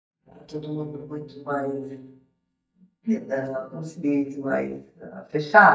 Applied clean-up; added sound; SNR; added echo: neural mask model DeepFilterNet 3.